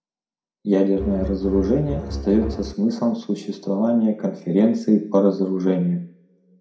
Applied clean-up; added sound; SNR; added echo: none; Bowed string instrument; 8 dB; reverberation time 0.5 s.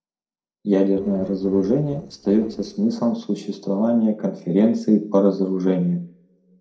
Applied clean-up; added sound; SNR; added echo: neural separator model SepFormer DNS4.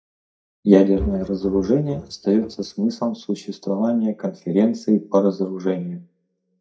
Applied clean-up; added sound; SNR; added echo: neural mask model DeepFilterNet 3.